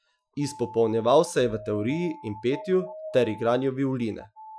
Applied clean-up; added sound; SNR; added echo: classical method Wiener filter.